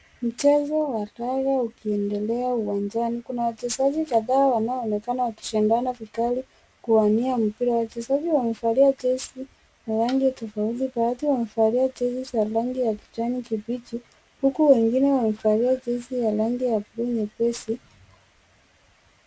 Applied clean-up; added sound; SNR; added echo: none; none; none; none.